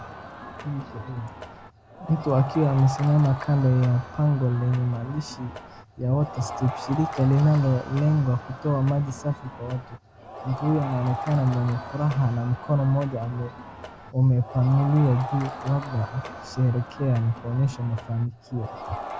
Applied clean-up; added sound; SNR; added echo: none; Crowd; 13 dB; none.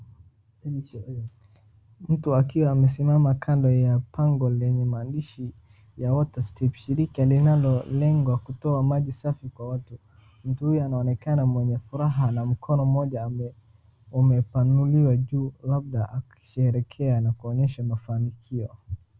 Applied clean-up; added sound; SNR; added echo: none; none; none; none.